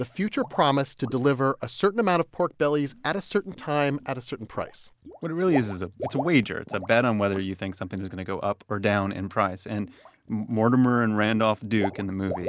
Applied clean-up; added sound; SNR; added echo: none; Water / Liquid; 16 dB; none.